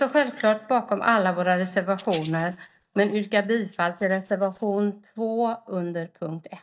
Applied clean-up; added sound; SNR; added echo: neural mask model DeepFilterNet 3.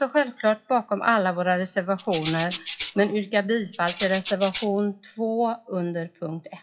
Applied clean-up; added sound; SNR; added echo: classical method WPE with log-MMSE.